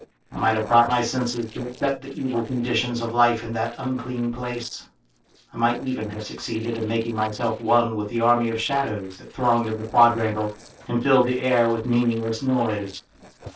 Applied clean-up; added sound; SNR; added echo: neural separator model SepFormer DNS4.